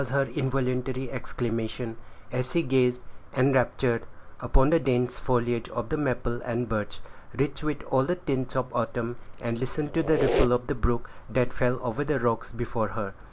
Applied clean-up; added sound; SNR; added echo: none; Squeak; 8 dB; none.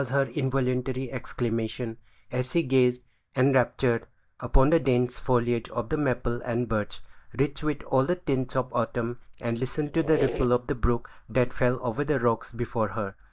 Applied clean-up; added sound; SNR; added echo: neural mask model DeepFilterNet 3.